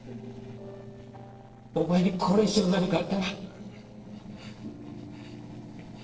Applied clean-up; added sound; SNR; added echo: neural separator model SepFormer DNS4.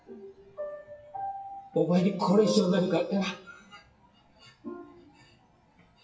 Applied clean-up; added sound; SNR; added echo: classical method WPE with log-MMSE.